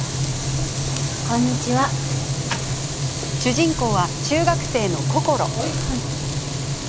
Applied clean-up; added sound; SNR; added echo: none; Frying (food); -1 dB; none.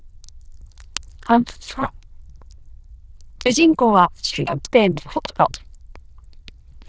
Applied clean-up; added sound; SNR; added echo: neural diffusion model UNIVERSE++.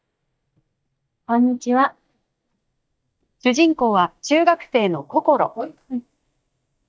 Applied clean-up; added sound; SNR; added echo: neural mask model DeepFilterNet 3.